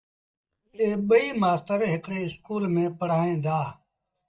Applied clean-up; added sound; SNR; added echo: neural mask model DeepFilterNet 3.